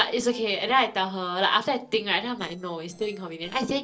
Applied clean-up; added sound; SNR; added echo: neural separator model SepFormer DNS4.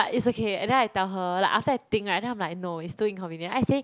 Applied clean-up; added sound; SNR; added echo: none; none; none; none.